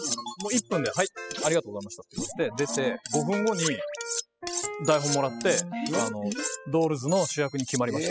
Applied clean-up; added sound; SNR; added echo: classical method spectral subtraction.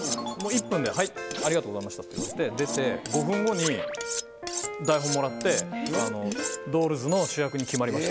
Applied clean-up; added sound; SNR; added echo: none; Cutlery, silverware; 9 dB; none.